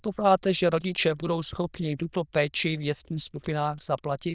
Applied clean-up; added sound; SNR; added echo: neural diffusion model UNIVERSE++.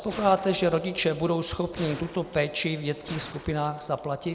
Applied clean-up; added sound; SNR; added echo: none; Gunshot, gunfire; 17 dB; none.